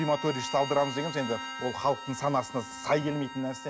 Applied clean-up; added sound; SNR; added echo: none; Bowed string instrument + Bowed string instrument; 10 dB; none.